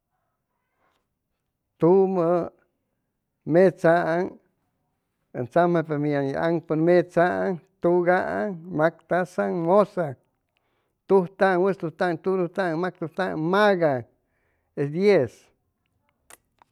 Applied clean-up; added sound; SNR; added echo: none; none; none; none.